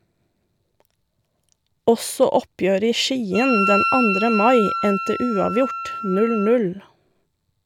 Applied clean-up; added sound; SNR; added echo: none; Wind instrument, woodwind instrument; 3 dB; none.